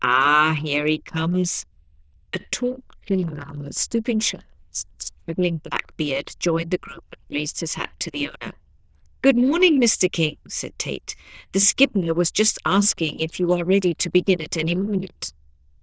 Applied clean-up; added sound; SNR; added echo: neural diffusion model UNIVERSE++.